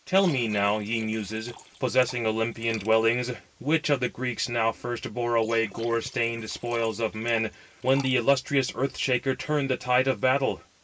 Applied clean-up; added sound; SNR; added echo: neural mask model Resemble Enhance denoiser.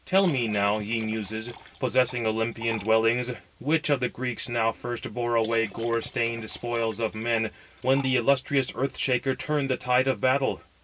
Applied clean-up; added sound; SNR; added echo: none; Liquid; 18 dB; none.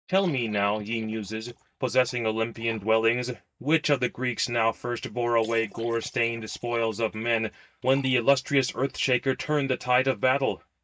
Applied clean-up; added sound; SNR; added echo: neural mask model DeepFilterNet 3.